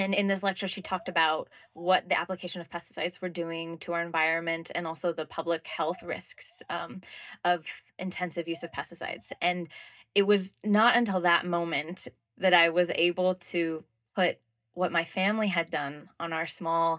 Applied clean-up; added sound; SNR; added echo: neural mask model DeepFilterNet 3.